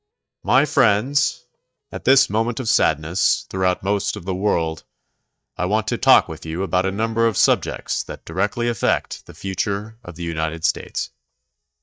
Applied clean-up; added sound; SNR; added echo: neural mask model DeepFilterNet 3.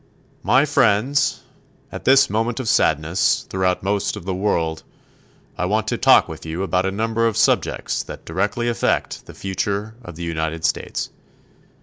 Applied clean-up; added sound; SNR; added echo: none; none; none; none.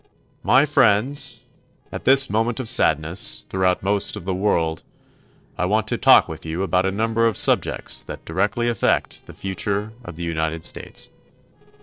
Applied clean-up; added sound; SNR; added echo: neural separator model SepFormer DNS4.